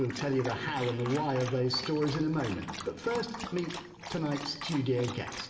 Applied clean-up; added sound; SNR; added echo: none; Dog; 11 dB; reverberation time 2.5 s.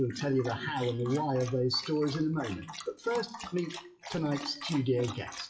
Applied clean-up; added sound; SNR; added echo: classical method WPE with log-MMSE.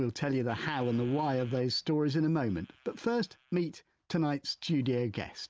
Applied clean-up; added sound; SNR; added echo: none; none; none; none.